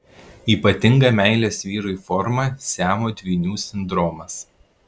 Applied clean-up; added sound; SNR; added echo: none; none; none; none.